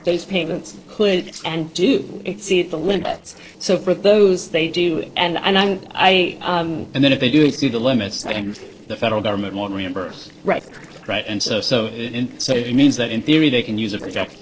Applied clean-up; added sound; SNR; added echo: neural separator model SepFormer DNS4.